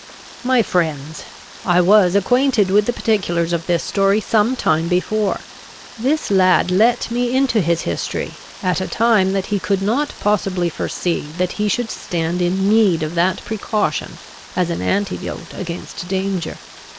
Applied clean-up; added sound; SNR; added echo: none; Rain; 19 dB; none.